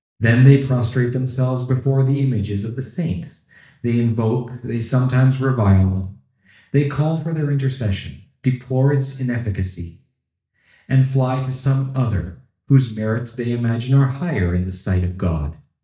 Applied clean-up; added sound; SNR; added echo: neural mask model DeepFilterNet 3.